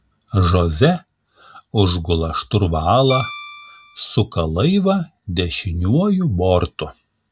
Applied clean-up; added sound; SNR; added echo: none; Guitar; 10 dB; none.